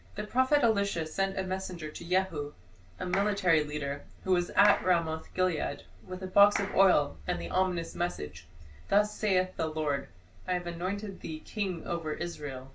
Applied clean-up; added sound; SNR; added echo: none; Clapping; 12 dB; reverberation time 0.2 s.